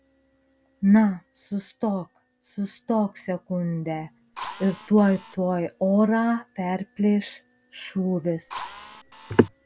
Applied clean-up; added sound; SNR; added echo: none; Drill; 14 dB; none.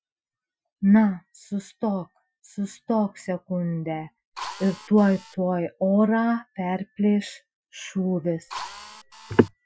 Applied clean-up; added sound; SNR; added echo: classical method Wiener filter.